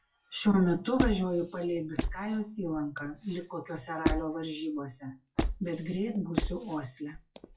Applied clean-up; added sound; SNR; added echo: classical method WPE with log-MMSE.